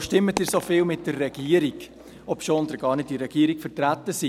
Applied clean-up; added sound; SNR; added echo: none; Coin (dropping); 16 dB; none.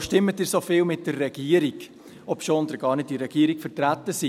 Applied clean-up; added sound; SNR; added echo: none; none; none; none.